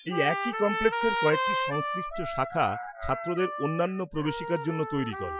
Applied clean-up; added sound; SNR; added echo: classical method Wiener filter.